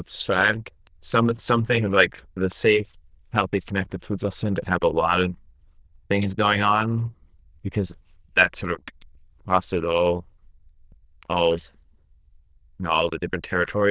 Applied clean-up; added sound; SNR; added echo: neural diffusion model UNIVERSE++.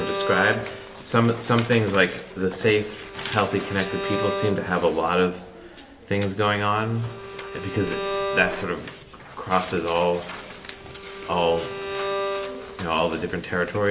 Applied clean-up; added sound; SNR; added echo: none; Bowed string instrument; 9 dB; none.